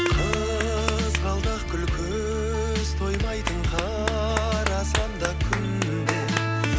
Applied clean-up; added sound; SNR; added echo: none; Clapping; 10 dB; none.